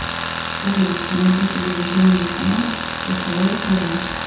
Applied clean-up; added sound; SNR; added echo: none; Tools; 5 dB; reverberation time 0.6 s.